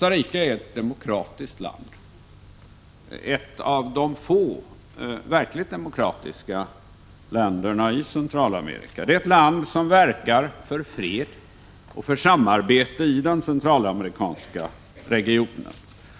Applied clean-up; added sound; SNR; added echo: none; none; none; none.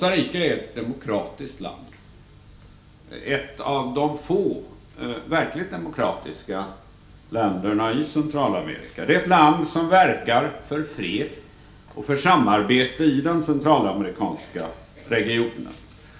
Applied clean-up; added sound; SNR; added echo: none; none; none; reverberation time 0.4 s.